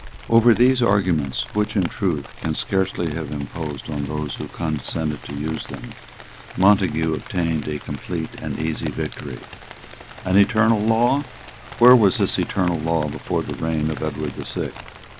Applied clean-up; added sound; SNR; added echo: none; Rain; 17 dB; none.